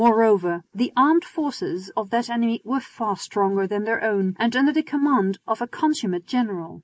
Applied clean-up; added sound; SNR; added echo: neural mask model Resemble Enhance denoiser.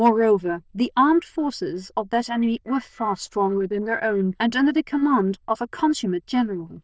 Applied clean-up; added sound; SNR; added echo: neural diffusion model UNIVERSE++.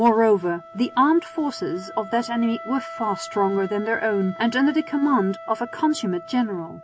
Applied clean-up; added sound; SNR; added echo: none; Wind instrument, woodwind instrument; 16 dB; none.